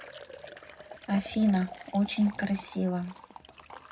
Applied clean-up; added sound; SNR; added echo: none; Liquid; 16 dB; reverberation time 0.3 s.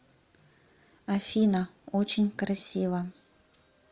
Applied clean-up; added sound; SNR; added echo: none; none; none; none.